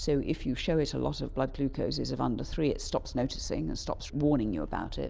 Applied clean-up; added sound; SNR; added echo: none; none; none; none.